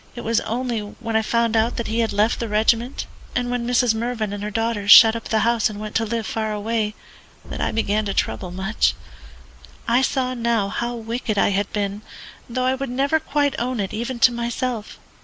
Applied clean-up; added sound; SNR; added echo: none; Boom; 9 dB; none.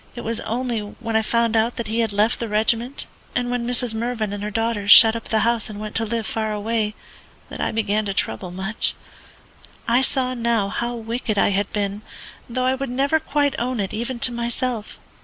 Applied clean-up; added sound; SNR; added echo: none; none; none; none.